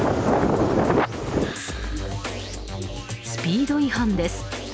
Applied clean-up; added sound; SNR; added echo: none; none; none; none.